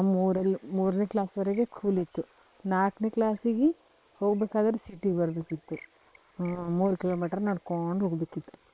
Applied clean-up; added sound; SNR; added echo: neural separator model SepFormer WHAM!.